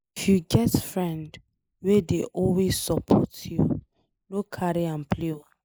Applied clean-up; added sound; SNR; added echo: neural mask model Resemble Enhance denoiser.